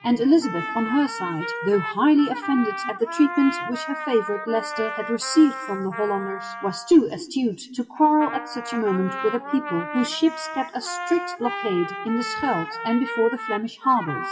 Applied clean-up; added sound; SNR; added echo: classical method WPE with log-MMSE.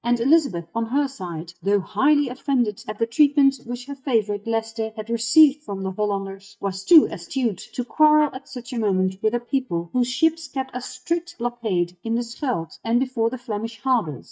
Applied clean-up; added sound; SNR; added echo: neural mask model DeepFilterNet 3.